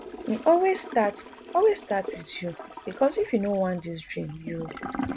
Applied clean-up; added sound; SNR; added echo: none; Toilet flush / Gurgling; 12 dB; none.